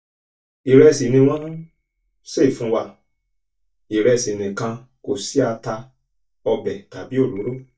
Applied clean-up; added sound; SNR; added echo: neural mask model DeepFilterNet 3.